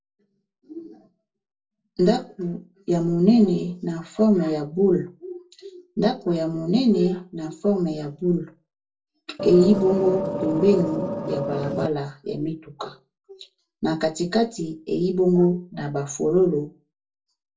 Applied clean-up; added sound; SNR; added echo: neural separator model SepFormer DNS4.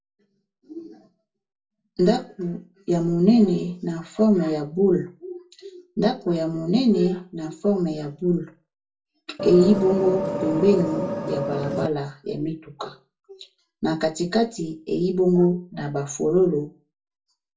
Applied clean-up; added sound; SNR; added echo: none; Vehicle; 4 dB; reverberation time 0.2 s.